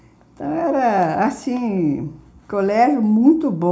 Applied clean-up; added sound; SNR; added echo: none; none; none; reverberation time 0.4 s.